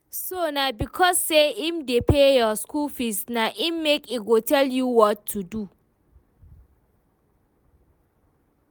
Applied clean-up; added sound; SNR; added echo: none; none; none; none.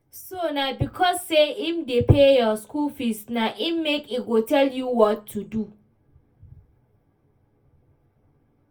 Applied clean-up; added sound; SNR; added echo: none; none; none; reverberation time 0.2 s.